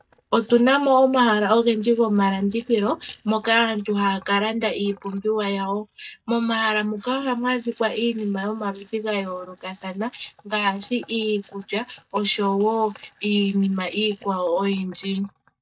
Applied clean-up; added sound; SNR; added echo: neural mask model DeepFilterNet 3.